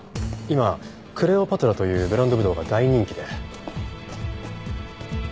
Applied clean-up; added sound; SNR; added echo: none; none; none; none.